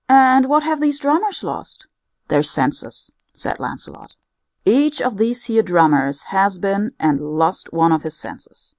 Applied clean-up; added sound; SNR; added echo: none; none; none; none.